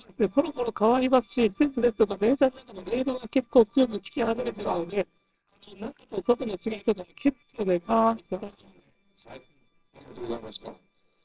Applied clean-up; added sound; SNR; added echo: neural separator model SepFormer WHAMR!.